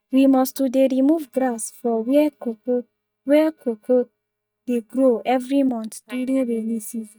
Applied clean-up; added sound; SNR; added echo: neural mask model DeepFilterNet 3.